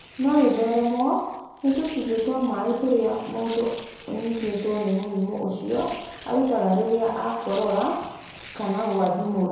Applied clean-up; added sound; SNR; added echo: none; Tearing; 18 dB; reverberation time 1.0 s.